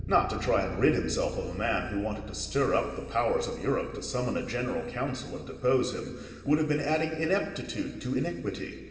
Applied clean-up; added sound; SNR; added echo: none; Bass guitar; 14 dB; reverberation time 2.0 s.